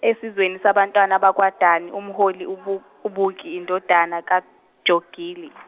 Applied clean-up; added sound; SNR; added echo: none; none; none; none.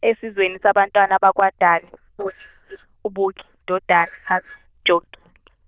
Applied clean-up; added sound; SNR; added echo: neural diffusion model UNIVERSE++.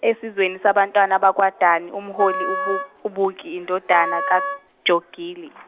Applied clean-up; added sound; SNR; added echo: none; Wind instrument, woodwind instrument; 7 dB; none.